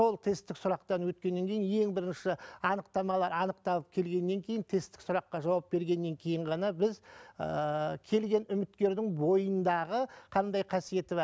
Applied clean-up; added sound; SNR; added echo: none; none; none; none.